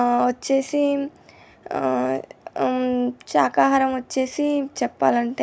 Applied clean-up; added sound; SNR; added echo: none; none; none; none.